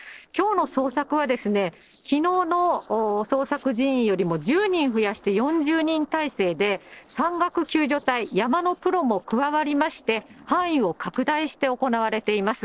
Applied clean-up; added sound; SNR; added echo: neural separator model SepFormer DNS4.